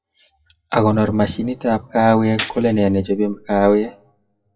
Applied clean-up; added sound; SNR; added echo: classical method WPE with log-MMSE.